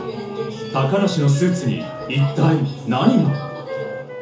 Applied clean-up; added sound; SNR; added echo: none; Wind instrument, woodwind instrument; 13 dB; reverberation time 0.7 s.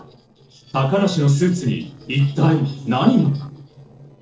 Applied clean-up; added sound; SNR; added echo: neural separator model SepFormer DNS4.